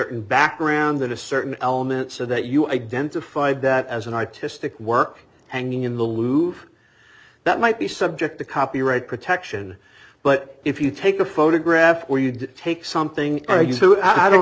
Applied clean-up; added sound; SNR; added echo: none; none; none; none.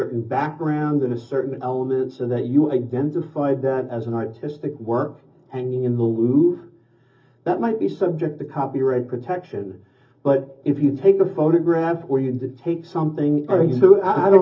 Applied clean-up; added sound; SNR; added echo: none; none; none; reverberation time 0.4 s.